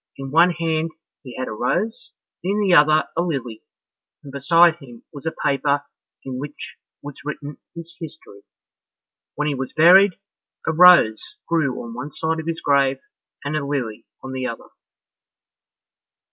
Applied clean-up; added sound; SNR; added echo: none; none; none; none.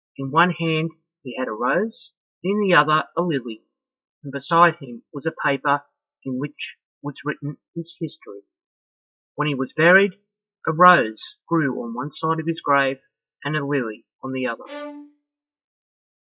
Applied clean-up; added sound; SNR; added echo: classical method log-MMSE.